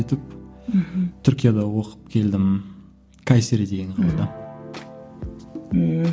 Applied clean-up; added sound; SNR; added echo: none; none; none; none.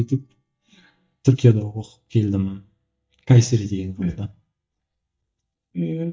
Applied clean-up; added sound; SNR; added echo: neural mask model DeepFilterNet 3.